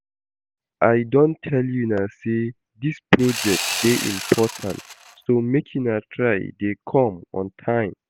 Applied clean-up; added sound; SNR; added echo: none; Sawing; 7 dB; none.